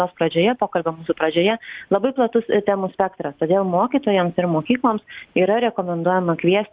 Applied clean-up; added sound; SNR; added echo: none; none; none; none.